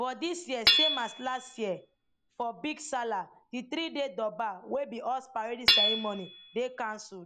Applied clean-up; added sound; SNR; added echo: none; Hammer / Chink, clink; -1 dB; none.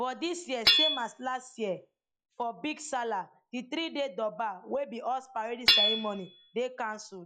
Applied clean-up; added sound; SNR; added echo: classical method log-MMSE.